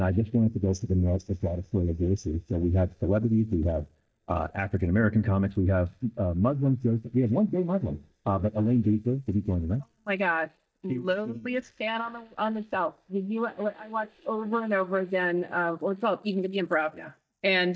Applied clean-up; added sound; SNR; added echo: neural mask model DeepFilterNet 3.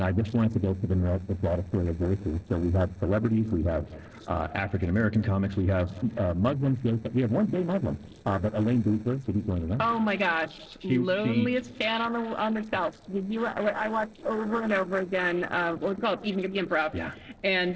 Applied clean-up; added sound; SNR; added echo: neural separator model SepFormer DNS4.